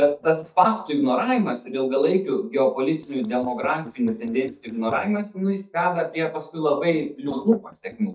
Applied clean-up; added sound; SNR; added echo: neural mask model DeepFilterNet 3.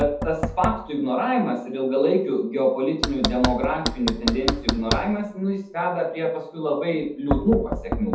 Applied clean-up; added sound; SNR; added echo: none; Knock; 6 dB; reverberation time 0.6 s.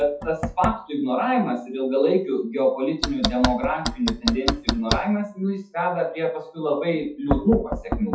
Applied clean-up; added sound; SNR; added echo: classical method WPE with log-MMSE.